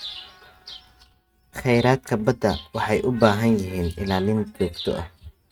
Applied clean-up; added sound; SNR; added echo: neural mask model RNNoise.